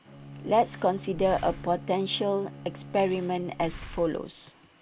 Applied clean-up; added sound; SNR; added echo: none; Breathing + Bowed string instrument; 14 dB; none.